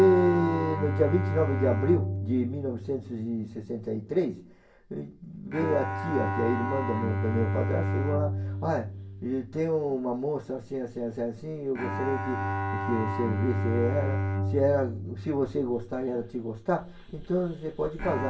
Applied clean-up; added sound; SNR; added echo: none; Bowed string instrument; 3 dB; reverberation time 0.2 s.